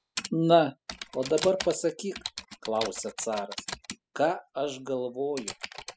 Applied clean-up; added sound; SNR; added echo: classical method spectral subtraction.